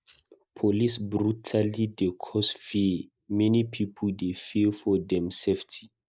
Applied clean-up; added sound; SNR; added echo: neural mask model Resemble Enhance denoiser.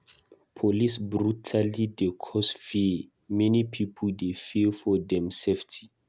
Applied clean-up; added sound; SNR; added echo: none; none; none; none.